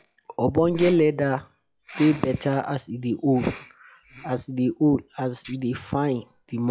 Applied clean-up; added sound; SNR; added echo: classical method log-MMSE.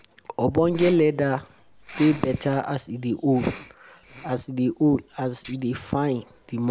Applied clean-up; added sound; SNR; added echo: none; Respiratory sounds; 14 dB; none.